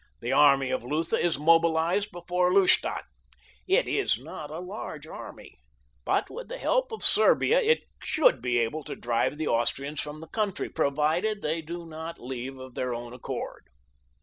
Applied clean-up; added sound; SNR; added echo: none; none; none; none.